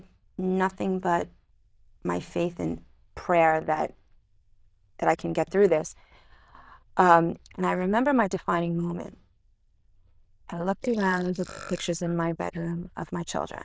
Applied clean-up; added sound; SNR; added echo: neural diffusion model UNIVERSE++.